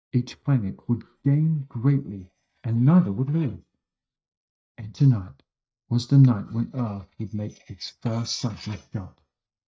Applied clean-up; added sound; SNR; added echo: neural mask model DeepFilterNet 3.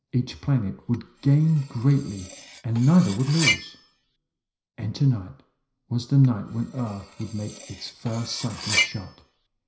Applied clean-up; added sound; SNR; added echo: none; Cutlery, silverware; 8 dB; reverberation time 0.5 s.